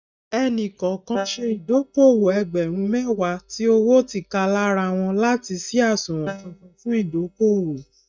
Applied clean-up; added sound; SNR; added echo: neural mask model DeepFilterNet 3.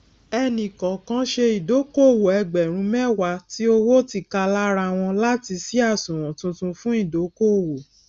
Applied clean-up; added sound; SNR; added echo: none; none; none; none.